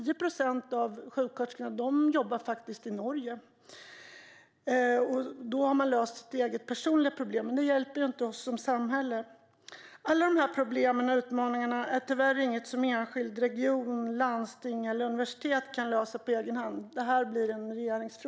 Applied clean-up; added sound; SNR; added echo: none; none; none; none.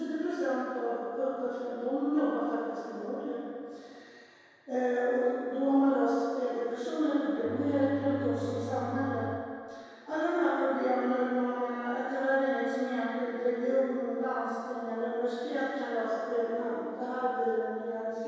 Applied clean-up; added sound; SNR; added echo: none; Bowed string instrument; 11 dB; reverberation time 2.2 s.